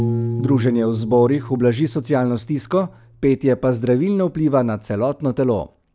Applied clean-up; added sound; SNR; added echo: none; Piano; 10 dB; none.